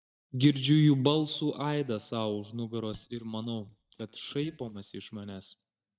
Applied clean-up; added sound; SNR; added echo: neural mask model DeepFilterNet 3.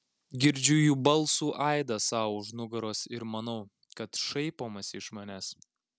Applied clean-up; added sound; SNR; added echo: none; none; none; none.